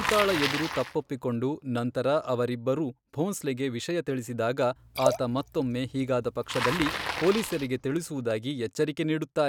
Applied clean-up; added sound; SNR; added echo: none; Liquid + Bicycle; 8 dB; none.